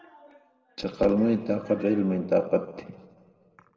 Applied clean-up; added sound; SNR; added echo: none; none; none; reverberation time 1.4 s.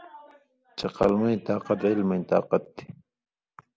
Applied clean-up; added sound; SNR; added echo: none; none; none; none.